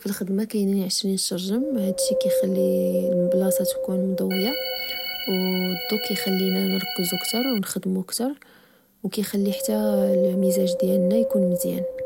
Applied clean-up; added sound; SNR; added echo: none; Organ + Wind; 2 dB; none.